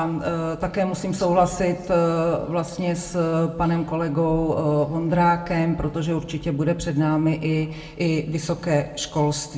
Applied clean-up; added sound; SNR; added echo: none; none; none; reverberation time 0.6 s.